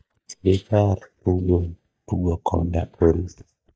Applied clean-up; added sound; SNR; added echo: neural mask model DeepFilterNet 3.